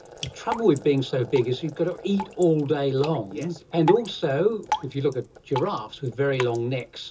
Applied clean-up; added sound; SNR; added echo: none; Drip; 12 dB; reverberation time 0.2 s.